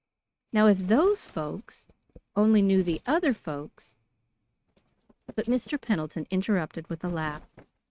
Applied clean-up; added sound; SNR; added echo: neural mask model RNNoise.